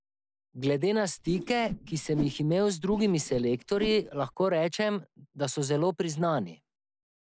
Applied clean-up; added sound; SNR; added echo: neural mask model Resemble Enhance denoiser.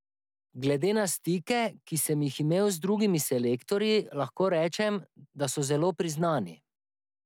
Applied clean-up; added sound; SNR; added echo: none; none; none; none.